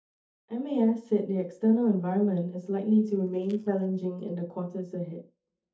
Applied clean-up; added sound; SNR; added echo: neural mask model DeepFilterNet 3.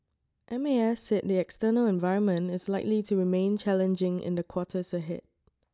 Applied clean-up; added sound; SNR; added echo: none; none; none; none.